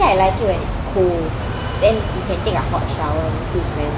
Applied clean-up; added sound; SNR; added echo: none; none; none; none.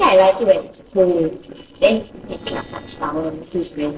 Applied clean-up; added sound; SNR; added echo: neural separator model SepFormer DNS4.